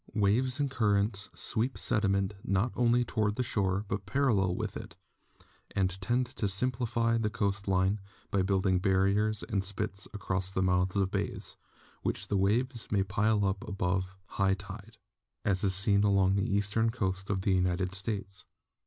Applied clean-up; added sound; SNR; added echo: none; none; none; none.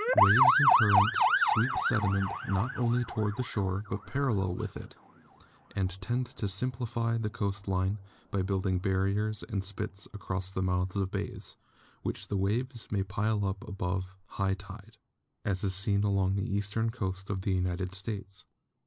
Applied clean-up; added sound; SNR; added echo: neural mask model Resemble Enhance denoiser.